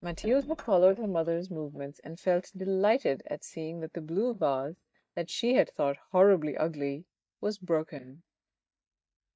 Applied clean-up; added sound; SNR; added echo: neural mask model DeepFilterNet 3.